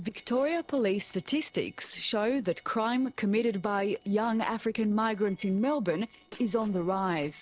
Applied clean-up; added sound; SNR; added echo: neural separator model SepFormer DNS4.